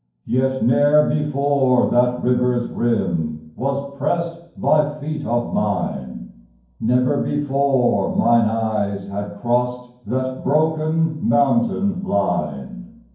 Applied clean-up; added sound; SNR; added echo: none; none; none; reverberation time 0.9 s.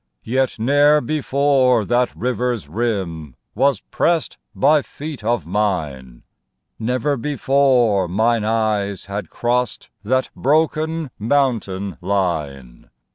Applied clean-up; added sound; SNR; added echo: none; none; none; none.